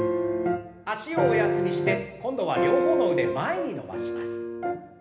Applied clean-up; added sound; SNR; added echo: none; none; none; reverberation time 1.0 s.